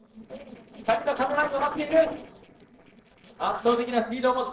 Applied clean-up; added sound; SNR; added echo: neural separator model SepFormer DNS4.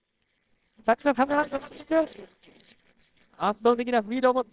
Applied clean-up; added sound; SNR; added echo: neural separator model SepFormer WHAMR!.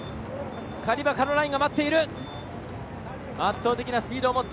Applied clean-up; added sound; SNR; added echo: none; none; none; none.